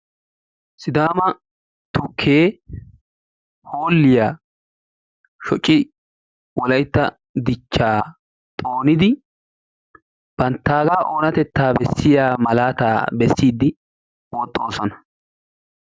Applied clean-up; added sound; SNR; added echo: none; none; none; none.